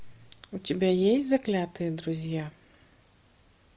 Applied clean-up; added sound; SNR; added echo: none; none; none; none.